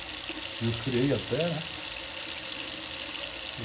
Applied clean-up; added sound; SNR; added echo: none; Sink (filling or washing) / Water tap, faucet; 1 dB; reverberation time 0.4 s.